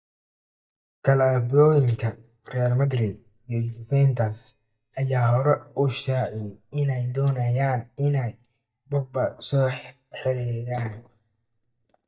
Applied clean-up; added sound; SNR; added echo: neural mask model DeepFilterNet 3.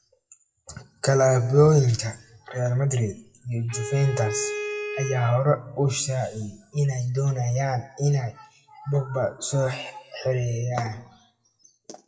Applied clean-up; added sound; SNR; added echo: classical method WPE with log-MMSE.